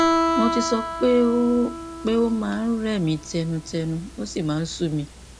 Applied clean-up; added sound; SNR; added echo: none; Guitar; 5 dB; none.